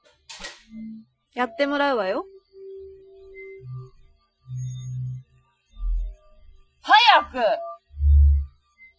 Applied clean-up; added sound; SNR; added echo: classical method Wiener filter.